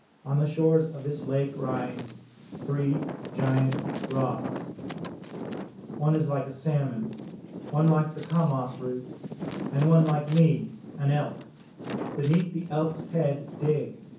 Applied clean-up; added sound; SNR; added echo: none; Wind; 10 dB; reverberation time 0.6 s.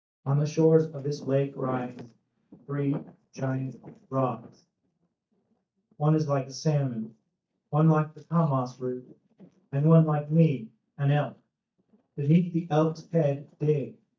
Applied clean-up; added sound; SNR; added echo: neural mask model DeepFilterNet 3.